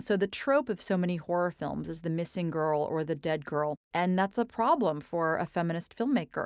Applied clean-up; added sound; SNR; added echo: none; none; none; none.